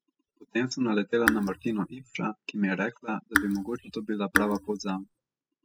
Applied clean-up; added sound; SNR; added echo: classical method spectral subtraction.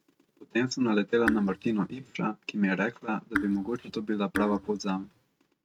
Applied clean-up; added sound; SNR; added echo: neural mask model RNNoise.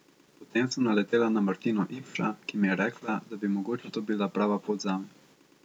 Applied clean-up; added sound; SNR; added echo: none; none; none; none.